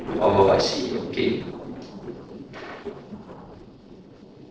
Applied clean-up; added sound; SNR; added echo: neural separator model SepFormer DNS4.